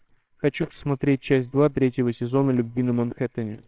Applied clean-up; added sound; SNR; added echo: neural separator model SepFormer WHAMR!.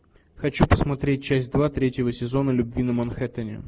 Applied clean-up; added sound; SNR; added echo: none; none; none; none.